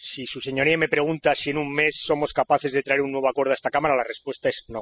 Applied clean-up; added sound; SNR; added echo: classical method spectral subtraction.